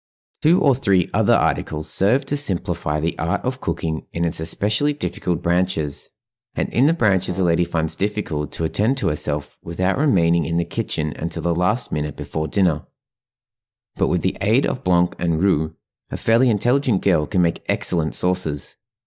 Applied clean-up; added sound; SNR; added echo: neural mask model DeepFilterNet 3.